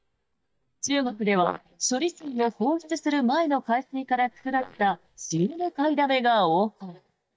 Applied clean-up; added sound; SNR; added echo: neural mask model DeepFilterNet 3.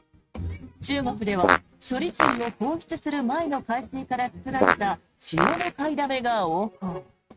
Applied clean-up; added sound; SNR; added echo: neural mask model RNNoise.